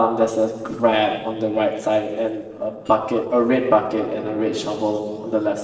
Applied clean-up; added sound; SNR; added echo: neural separator model SepFormer DNS4.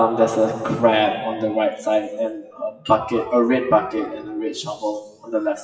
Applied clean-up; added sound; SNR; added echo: classical method WPE with log-MMSE.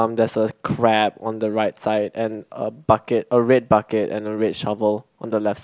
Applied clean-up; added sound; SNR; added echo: none; none; none; none.